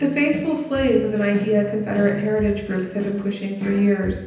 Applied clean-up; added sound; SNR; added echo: none; none; none; reverberation time 0.9 s.